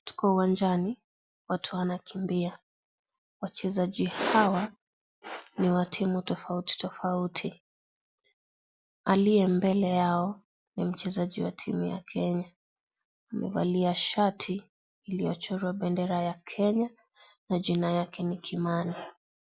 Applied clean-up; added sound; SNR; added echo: none; none; none; none.